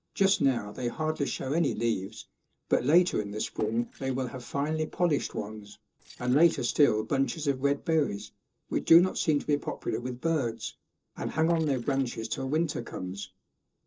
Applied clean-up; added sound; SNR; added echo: neural separator model SepFormer DNS4.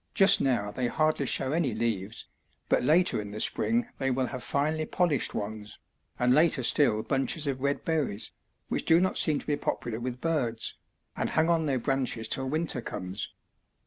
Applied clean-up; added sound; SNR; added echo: none; none; none; none.